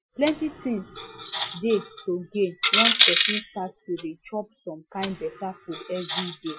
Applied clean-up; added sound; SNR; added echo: classical method Wiener filter.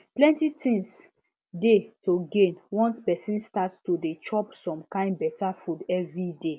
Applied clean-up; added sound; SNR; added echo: none; none; none; none.